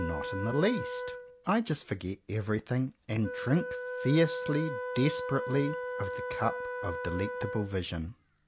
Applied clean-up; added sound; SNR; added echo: none; Wind instrument, woodwind instrument; 6 dB; none.